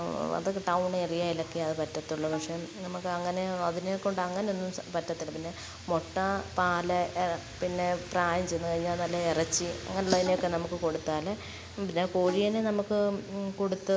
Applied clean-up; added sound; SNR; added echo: none; Tabla; 17 dB; none.